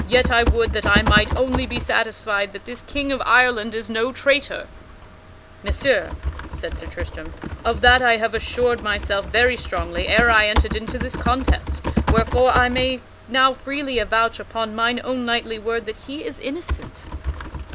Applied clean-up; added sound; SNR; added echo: none; Typing; 5 dB; none.